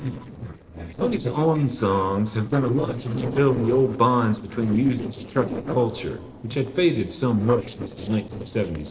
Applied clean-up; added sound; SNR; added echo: neural separator model SepFormer DNS4.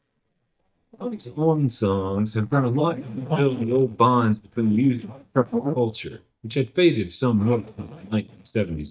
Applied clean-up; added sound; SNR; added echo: neural mask model DeepFilterNet 3.